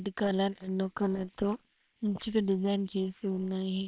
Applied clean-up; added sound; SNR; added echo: neural separator model SepFormer WHAM!.